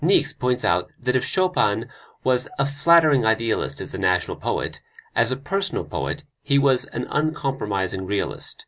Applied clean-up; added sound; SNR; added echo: none; none; none; none.